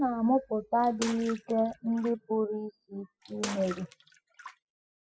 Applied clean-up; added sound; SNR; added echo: classical method spectral subtraction.